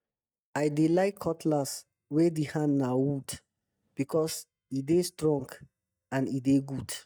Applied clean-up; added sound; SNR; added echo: neural mask model DeepFilterNet 3.